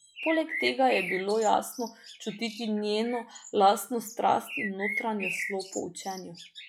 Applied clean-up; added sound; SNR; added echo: classical method log-MMSE.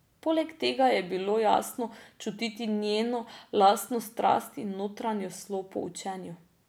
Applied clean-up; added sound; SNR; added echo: none; none; none; none.